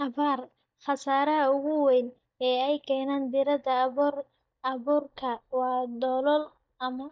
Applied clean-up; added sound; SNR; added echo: neural mask model DeepFilterNet 3.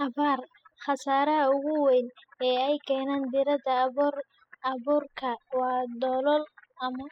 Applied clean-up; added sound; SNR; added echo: classical method spectral subtraction.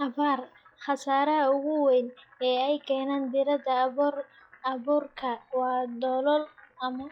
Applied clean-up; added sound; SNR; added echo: classical method log-MMSE.